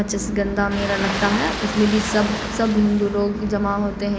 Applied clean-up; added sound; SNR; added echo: none; Ocean; 8 dB; none.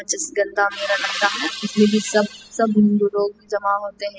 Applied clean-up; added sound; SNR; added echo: classical method spectral subtraction.